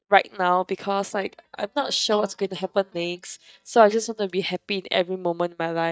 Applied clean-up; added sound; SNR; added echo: neural mask model DeepFilterNet 3.